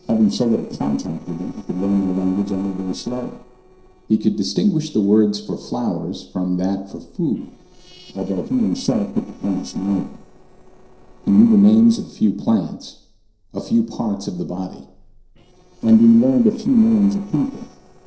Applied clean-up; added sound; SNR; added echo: neural separator model SepFormer DNS4.